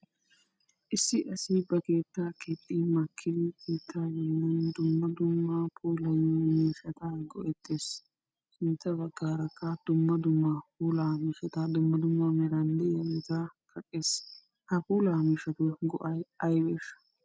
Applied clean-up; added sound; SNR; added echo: none; none; none; none.